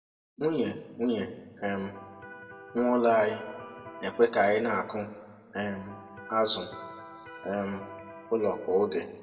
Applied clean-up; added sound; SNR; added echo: none; Electric guitar; 16 dB; reverberation time 1.2 s.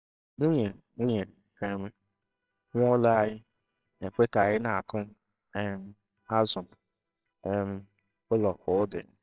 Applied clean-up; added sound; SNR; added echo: neural separator model SepFormer WHAMR!.